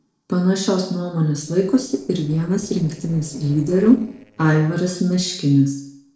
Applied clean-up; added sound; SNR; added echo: neural separator model SepFormer DNS4.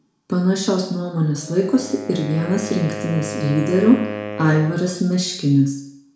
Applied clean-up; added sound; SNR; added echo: none; Wind instrument, woodwind instrument; 12 dB; reverberation time 0.6 s.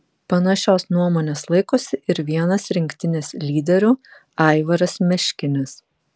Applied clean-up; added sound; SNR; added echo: none; none; none; none.